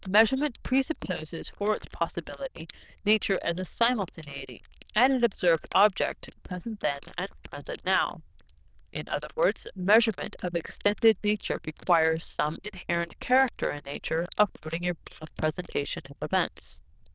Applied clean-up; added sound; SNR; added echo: neural diffusion model UNIVERSE++.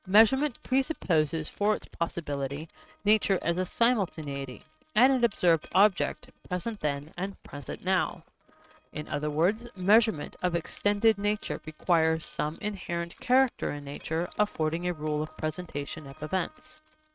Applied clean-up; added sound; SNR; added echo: neural mask model RNNoise.